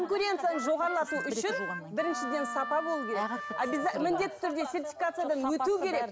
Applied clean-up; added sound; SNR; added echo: none; Harmonica; 8 dB; none.